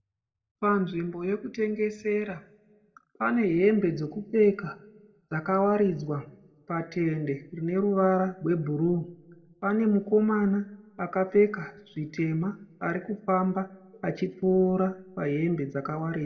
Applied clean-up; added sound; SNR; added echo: none; none; none; reverberation time 0.5 s.